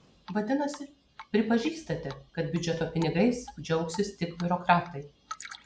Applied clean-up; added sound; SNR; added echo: none; Drip; 20 dB; none.